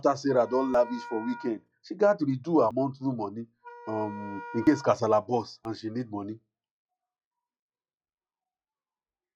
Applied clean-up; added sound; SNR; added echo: classical method log-MMSE.